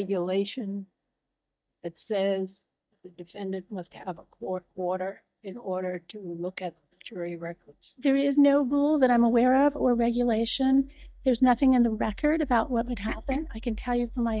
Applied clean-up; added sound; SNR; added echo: neural mask model DeepFilterNet 3.